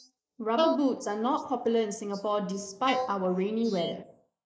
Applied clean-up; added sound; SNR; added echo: neural mask model Resemble Enhance denoiser.